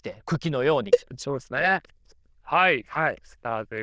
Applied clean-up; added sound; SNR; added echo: neural diffusion model UNIVERSE++.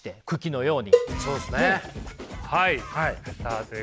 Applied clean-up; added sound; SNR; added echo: none; Cowbell; -1 dB; none.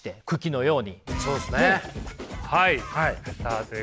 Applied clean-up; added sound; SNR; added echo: none; none; none; none.